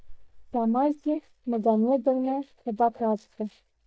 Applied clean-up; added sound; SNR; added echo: neural mask model DeepFilterNet 3.